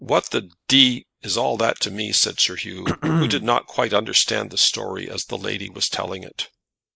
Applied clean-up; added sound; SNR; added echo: neural mask model Resemble Enhance denoiser.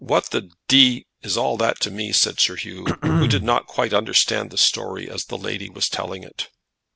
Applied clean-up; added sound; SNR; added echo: none; Cough; 2 dB; none.